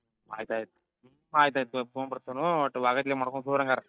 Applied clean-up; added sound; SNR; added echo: neural mask model DeepFilterNet 3.